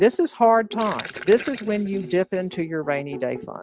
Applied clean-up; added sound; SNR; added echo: neural mask model RNNoise.